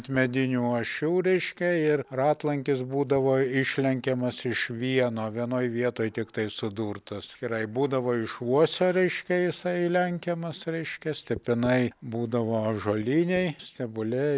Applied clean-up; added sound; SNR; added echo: none; none; none; none.